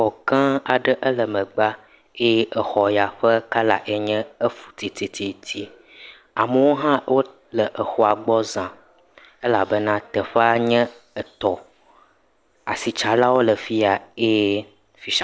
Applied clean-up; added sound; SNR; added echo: none; none; none; none.